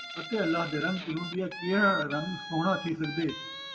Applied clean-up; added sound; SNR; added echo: none; Guitar; 11 dB; reverberation time 0.8 s.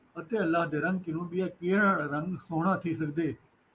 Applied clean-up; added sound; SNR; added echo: none; none; none; none.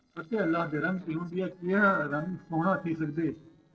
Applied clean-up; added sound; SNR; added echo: neural separator model SepFormer DNS4.